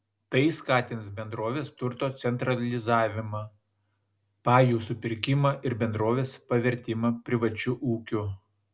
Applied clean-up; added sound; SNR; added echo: none; none; none; none.